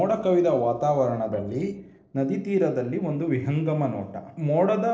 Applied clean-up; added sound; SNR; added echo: neural separator model SepFormer DNS4.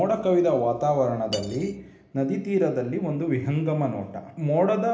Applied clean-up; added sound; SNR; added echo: none; Cutlery, silverware; 19 dB; reverberation time 1.0 s.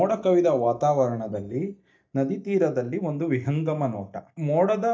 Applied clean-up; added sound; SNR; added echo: neural mask model DeepFilterNet 3.